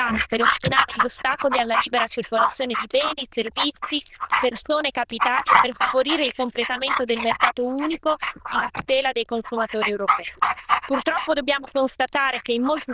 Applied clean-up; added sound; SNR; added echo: neural diffusion model UNIVERSE++.